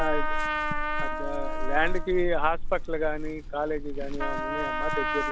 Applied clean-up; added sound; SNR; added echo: none; Trumpet + Chewing, mastication / Livestock, farm animals, working animals; -4 dB; none.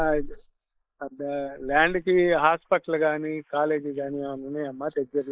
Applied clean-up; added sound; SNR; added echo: neural mask model Resemble Enhance denoiser.